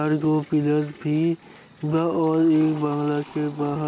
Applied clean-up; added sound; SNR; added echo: none; Toilet flush / Water + Insect; 18 dB; none.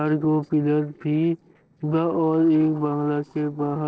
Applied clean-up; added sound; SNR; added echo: neural separator model SepFormer DNS4.